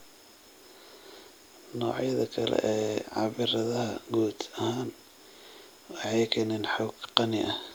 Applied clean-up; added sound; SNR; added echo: none; none; none; none.